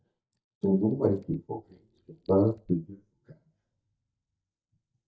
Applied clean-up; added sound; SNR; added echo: neural mask model DeepFilterNet 3.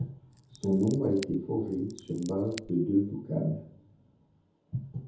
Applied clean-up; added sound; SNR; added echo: none; Scissors; 20 dB; reverberation time 0.6 s.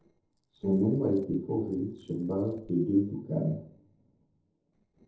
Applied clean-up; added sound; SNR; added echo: neural separator model SepFormer DNS4.